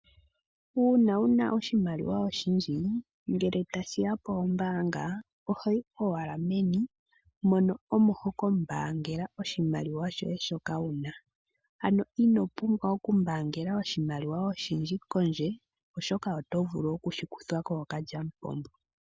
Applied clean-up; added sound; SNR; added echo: none; none; none; none.